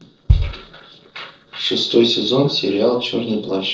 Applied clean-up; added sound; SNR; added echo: neural separator model SepFormer DNS4.